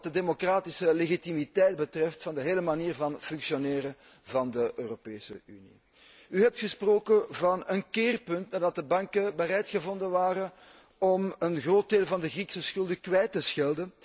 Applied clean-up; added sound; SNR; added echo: none; none; none; none.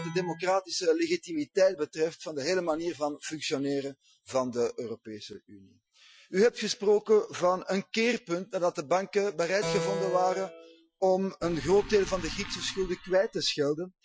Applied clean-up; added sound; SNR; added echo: classical method Wiener filter.